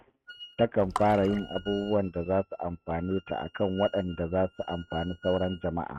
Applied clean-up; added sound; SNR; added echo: neural mask model RNNoise.